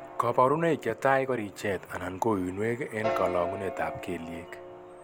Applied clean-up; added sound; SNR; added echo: none; Piano; 10 dB; none.